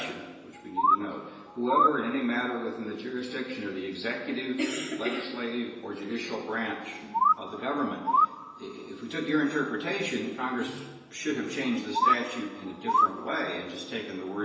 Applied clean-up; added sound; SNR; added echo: none; Bird; -3 dB; reverberation time 1.0 s.